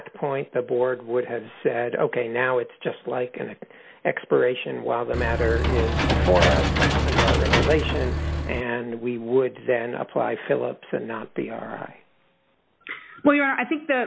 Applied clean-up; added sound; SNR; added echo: none; Engine / Mechanisms; -4 dB; none.